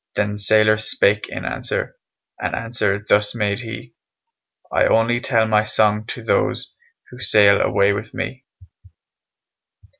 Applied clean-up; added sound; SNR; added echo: none; none; none; none.